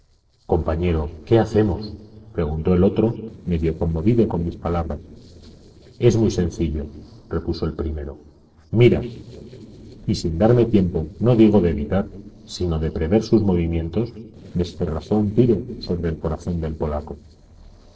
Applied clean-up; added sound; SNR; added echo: neural separator model SepFormer DNS4.